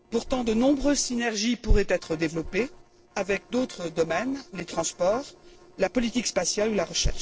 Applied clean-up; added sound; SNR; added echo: neural separator model SepFormer DNS4.